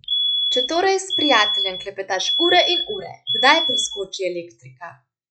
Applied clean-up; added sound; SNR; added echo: classical method log-MMSE.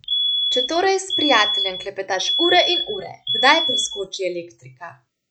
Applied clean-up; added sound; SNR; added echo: none; Alarm; 0 dB; none.